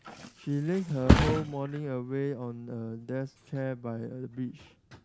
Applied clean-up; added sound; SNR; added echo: none; Thump, thud; -1 dB; none.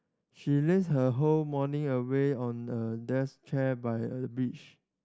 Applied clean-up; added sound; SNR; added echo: none; none; none; none.